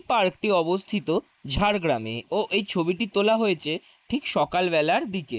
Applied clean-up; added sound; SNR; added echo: neural mask model Resemble Enhance denoiser.